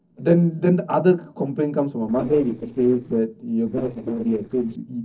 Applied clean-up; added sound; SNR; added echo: neural separator model SepFormer DNS4.